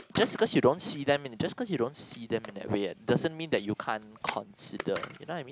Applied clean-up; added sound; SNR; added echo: none; Camera; 15 dB; none.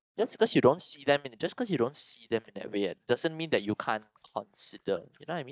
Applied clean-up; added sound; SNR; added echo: neural mask model DeepFilterNet 3.